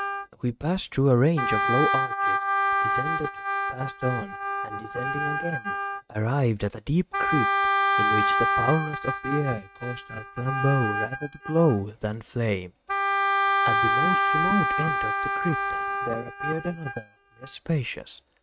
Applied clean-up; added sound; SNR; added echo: neural mask model RNNoise.